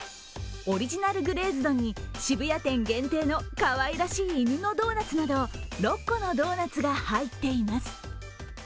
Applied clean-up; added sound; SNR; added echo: none; none; none; none.